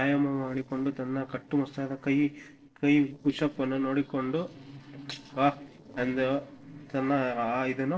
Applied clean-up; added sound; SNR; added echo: neural separator model SepFormer DNS4.